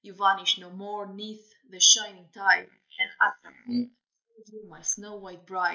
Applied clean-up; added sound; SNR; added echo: neural mask model Resemble Enhance denoiser.